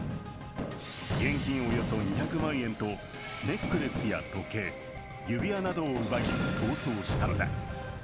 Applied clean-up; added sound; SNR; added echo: none; Fireworks; 2 dB; none.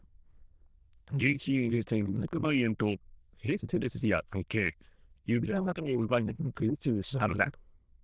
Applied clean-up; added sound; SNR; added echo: neural diffusion model UNIVERSE++.